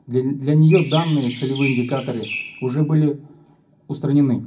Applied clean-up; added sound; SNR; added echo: none; Chirp, tweet; 12 dB; reverberation time 0.4 s.